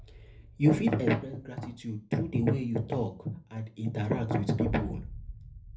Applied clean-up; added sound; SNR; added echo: none; Boom; 16 dB; reverberation time 0.3 s.